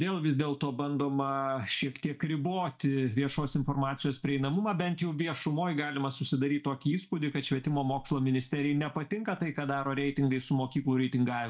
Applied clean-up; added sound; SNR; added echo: neural mask model DeepFilterNet 3.